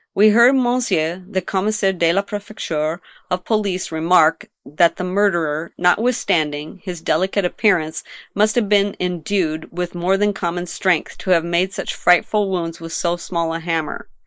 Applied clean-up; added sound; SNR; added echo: neural mask model Resemble Enhance denoiser.